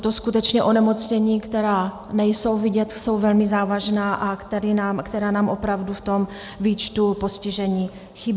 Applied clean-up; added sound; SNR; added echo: none; none; none; none.